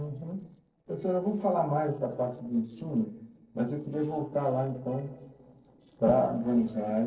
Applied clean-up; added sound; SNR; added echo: neural separator model SepFormer DNS4.